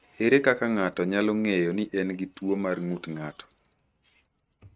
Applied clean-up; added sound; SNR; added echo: neural mask model RNNoise.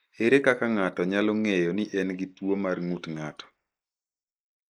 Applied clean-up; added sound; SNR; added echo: neural mask model Resemble Enhance denoiser.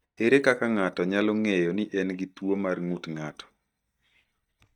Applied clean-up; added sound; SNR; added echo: neural mask model DeepFilterNet 3.